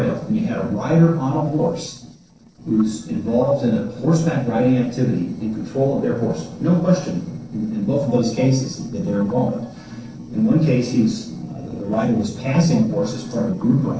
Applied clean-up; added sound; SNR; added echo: neural separator model SepFormer DNS4.